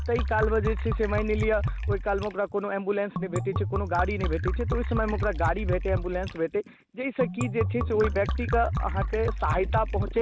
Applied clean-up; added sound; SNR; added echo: none; Liquid; 1 dB; none.